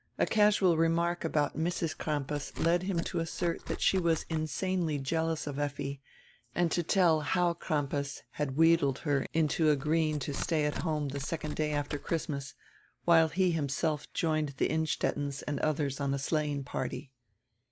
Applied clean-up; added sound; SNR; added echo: neural mask model Resemble Enhance denoiser.